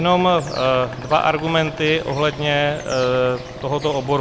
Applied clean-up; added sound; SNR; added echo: none; Insect + Engine / Aircraft; 15 dB; none.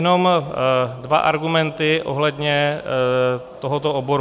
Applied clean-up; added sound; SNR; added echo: none; none; none; none.